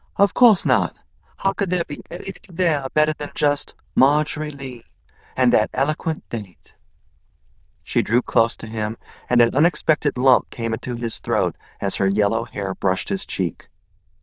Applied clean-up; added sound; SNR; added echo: neural diffusion model UNIVERSE++.